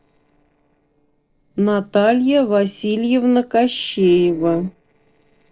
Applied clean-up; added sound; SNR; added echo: neural separator model SepFormer DNS4.